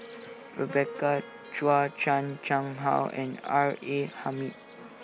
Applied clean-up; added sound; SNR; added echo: none; Harp + Bird / Insect; 15 dB; none.